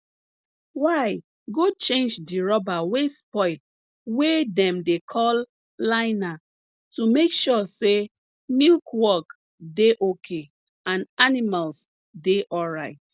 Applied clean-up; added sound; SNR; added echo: none; none; none; none.